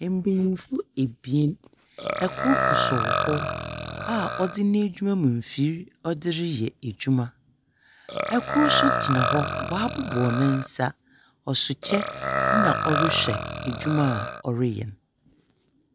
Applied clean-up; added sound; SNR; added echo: none; Burping, eructation; 1 dB; none.